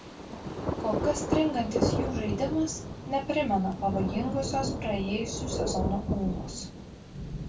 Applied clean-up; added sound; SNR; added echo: none; Thunder; 1 dB; reverberation time 0.2 s.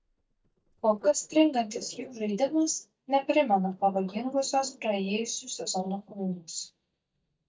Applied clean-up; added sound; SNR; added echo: neural mask model DeepFilterNet 3.